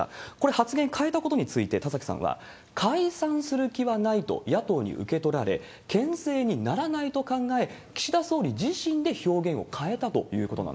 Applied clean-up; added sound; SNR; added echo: none; none; none; none.